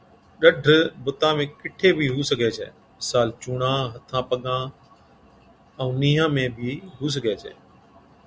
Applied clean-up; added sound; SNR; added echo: none; none; none; none.